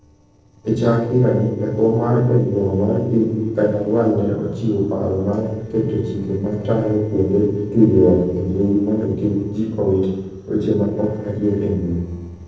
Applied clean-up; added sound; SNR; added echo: neural separator model SepFormer DNS4.